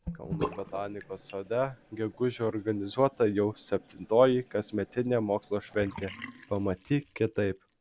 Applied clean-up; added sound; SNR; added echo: none; Bathtub (filling or washing) / Sink (filling or washing); 14 dB; none.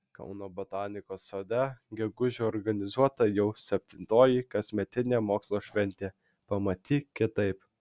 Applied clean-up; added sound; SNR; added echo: none; none; none; none.